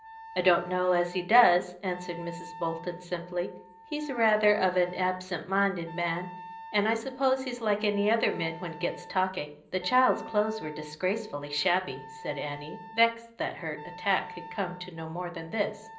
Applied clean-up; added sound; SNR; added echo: none; Wind instrument, woodwind instrument; 17 dB; reverberation time 0.5 s.